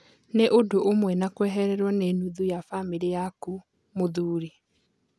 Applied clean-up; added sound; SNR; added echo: none; none; none; none.